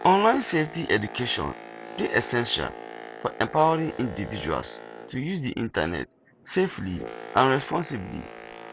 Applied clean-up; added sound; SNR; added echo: none; Boat, Water vehicle; 14 dB; none.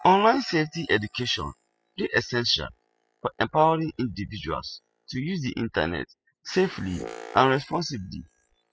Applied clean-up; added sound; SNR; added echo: classical method spectral subtraction.